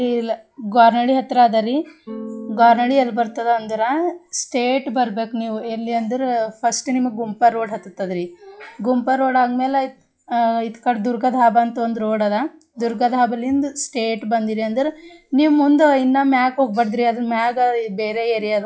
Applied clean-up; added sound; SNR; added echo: classical method log-MMSE.